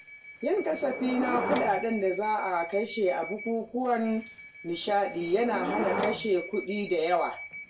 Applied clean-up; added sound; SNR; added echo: none; Subway, metro, underground / Door; 8 dB; reverberation time 0.2 s.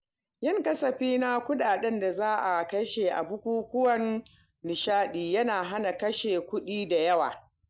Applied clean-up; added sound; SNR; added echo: none; none; none; none.